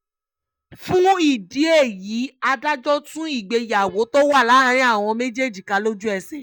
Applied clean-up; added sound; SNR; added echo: neural mask model DeepFilterNet 3.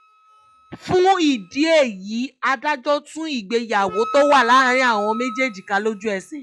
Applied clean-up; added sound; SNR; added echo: classical method log-MMSE.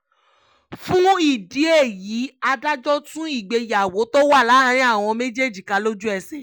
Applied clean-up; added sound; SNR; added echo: none; none; none; none.